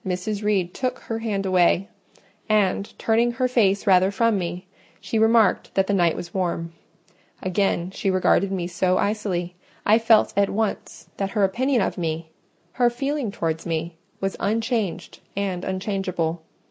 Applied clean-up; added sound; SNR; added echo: none; none; none; none.